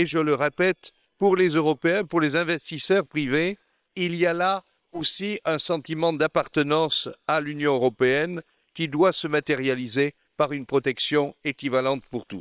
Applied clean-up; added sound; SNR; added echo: neural separator model SepFormer WHAM!.